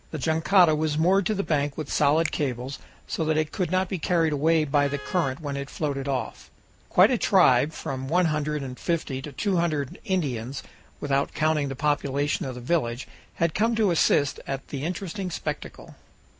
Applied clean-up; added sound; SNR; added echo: none; Finger snapping + Vehicle horn, car horn, honking; 19 dB; none.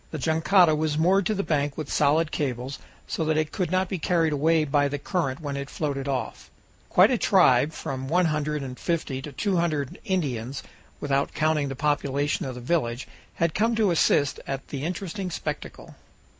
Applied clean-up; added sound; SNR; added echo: none; none; none; none.